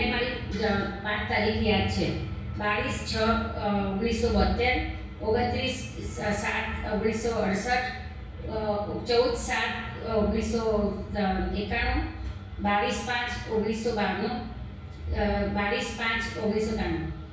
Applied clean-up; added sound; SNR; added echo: none; none; none; reverberation time 0.6 s.